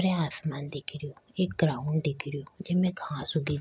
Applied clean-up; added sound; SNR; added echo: none; none; none; none.